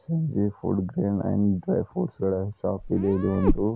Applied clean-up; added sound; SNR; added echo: none; Meow; 2 dB; none.